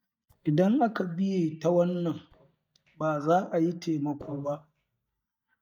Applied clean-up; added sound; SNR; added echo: neural mask model DeepFilterNet 3.